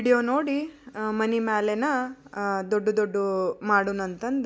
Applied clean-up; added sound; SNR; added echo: none; none; none; none.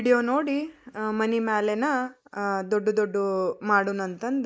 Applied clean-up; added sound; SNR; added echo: neural mask model Resemble Enhance denoiser.